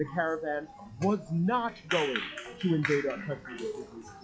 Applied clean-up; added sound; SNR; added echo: classical method log-MMSE.